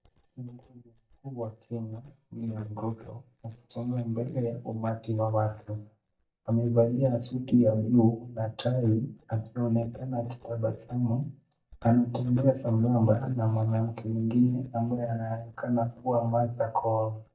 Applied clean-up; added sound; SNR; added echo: neural mask model DeepFilterNet 3.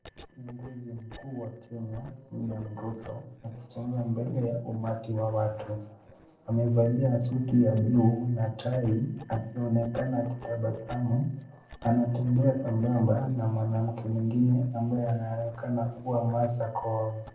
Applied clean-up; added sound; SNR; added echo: neural separator model SepFormer DNS4.